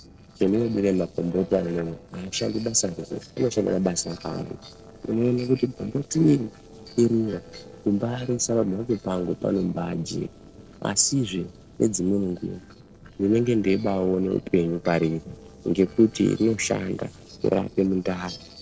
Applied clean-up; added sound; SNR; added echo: neural separator model SepFormer DNS4.